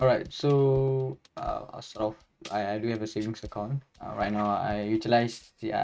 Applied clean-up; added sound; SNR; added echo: neural mask model RNNoise.